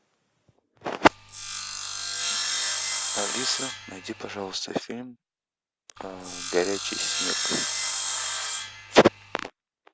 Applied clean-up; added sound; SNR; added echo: none; Sawing; 1 dB; none.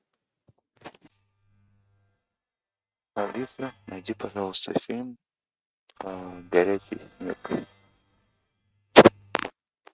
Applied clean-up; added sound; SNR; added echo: neural mask model RNNoise.